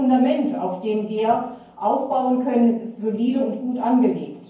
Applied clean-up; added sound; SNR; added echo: none; none; none; reverberation time 0.9 s.